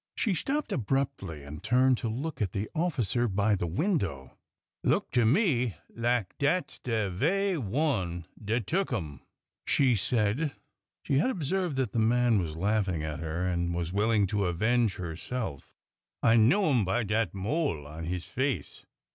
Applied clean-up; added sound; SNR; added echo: none; none; none; none.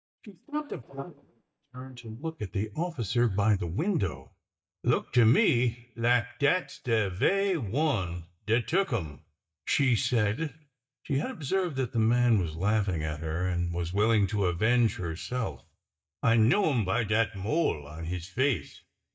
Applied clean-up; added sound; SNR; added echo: neural mask model DeepFilterNet 3.